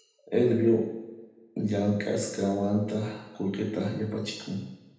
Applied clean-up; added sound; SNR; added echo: none; none; none; reverberation time 0.9 s.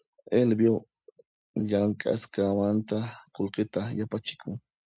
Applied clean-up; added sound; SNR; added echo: none; none; none; none.